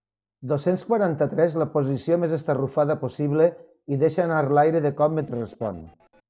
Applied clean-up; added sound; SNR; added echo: neural separator model SepFormer DNS4.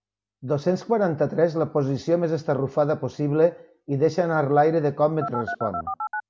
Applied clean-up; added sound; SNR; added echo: none; Telephone; 6 dB; none.